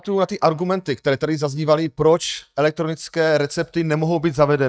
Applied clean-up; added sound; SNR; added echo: neural mask model DeepFilterNet 3.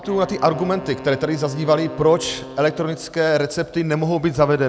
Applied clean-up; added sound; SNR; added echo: none; Wind instrument, woodwind instrument; 17 dB; none.